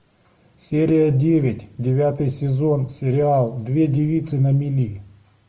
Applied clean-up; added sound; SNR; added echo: none; none; none; none.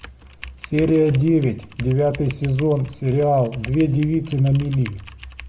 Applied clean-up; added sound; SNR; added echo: none; Typing; 17 dB; none.